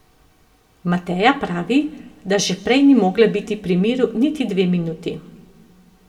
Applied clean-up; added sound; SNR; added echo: none; none; none; reverberation time 0.9 s.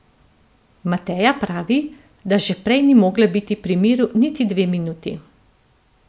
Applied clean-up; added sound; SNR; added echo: none; none; none; none.